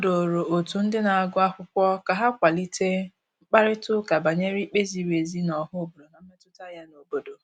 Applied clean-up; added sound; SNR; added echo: none; none; none; none.